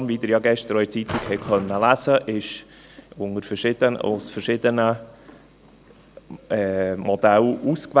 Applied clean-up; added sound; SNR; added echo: none; Drawer open or close; 12 dB; none.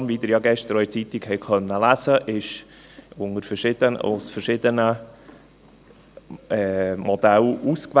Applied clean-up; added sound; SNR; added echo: none; none; none; none.